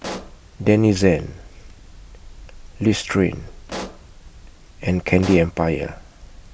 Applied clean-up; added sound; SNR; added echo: none; Explosion; 14 dB; none.